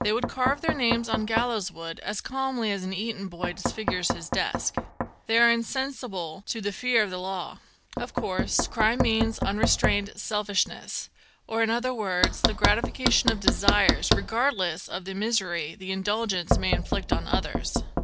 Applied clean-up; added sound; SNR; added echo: none; Knock; 2 dB; none.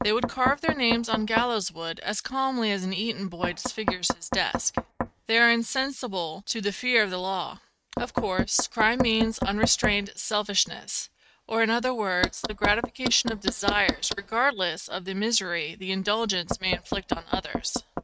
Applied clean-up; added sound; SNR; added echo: neural mask model RNNoise.